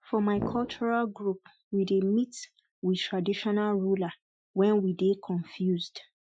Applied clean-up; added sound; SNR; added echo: classical method Wiener filter.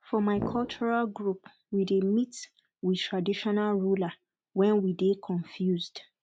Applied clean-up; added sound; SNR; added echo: none; Brass instrument; 9 dB; none.